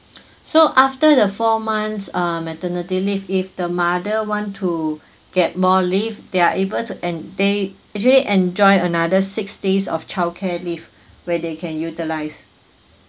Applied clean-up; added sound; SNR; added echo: none; none; none; none.